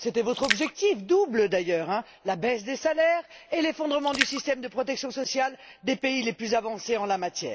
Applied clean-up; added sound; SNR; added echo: none; Splash, splatter; 9 dB; none.